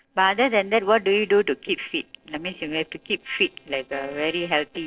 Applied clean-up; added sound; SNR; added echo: neural separator model SepFormer DNS4.